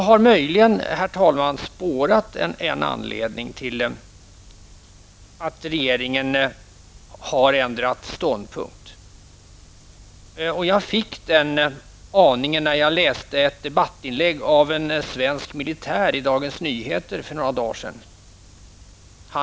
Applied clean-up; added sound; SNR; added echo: none; none; none; none.